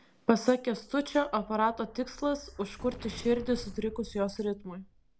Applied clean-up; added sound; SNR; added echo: none; Explosion; 17 dB; none.